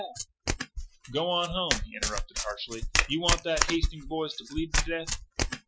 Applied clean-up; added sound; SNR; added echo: classical method Wiener filter.